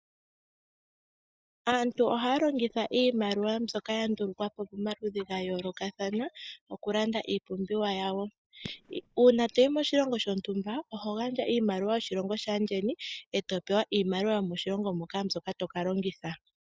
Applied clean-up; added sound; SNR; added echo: neural mask model DeepFilterNet 3.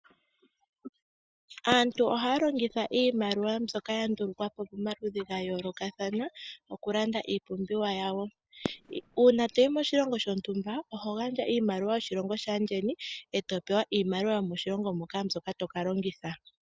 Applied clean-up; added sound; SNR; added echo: none; Fireworks; 13 dB; none.